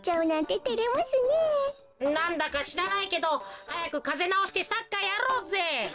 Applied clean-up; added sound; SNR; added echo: neural separator model SepFormer DNS4.